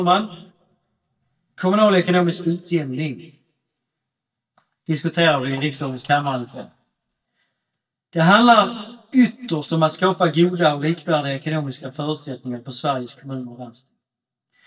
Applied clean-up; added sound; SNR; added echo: neural mask model DeepFilterNet 3.